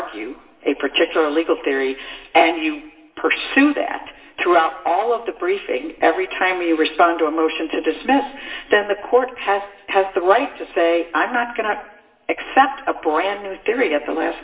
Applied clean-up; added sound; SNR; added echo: none; none; none; reverberation time 0.8 s.